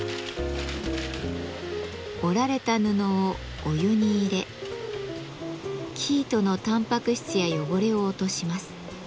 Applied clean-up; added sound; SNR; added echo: none; none; none; none.